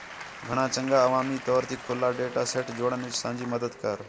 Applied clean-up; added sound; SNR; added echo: none; Applause / Crowd; 13 dB; none.